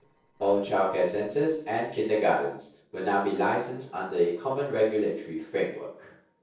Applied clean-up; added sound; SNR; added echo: neural separator model SepFormer DNS4.